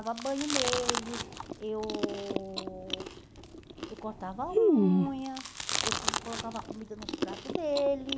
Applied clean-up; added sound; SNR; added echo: none; Chewing, mastication; -3 dB; none.